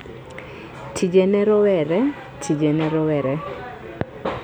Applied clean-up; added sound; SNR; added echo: none; none; none; none.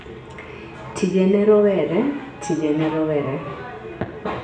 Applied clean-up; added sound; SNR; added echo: none; none; none; reverberation time 0.6 s.